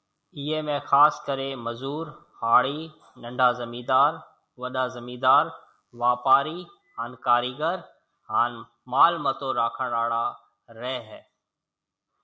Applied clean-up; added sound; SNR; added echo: none; none; none; none.